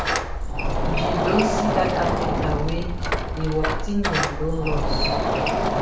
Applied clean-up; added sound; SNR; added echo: none; Door; -5 dB; reverberation time 0.5 s.